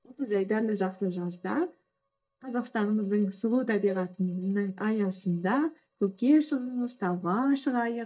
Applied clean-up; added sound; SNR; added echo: neural mask model DeepFilterNet 3.